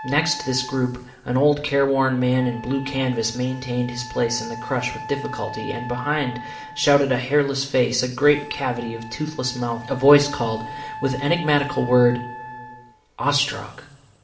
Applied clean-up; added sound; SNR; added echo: none; Wind instrument, woodwind instrument; 15 dB; reverberation time 1.8 s.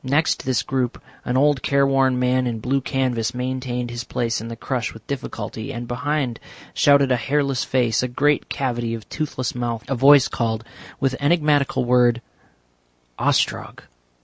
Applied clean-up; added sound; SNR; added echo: none; none; none; none.